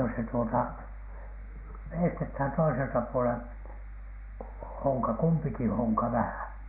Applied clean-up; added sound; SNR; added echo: none; none; none; none.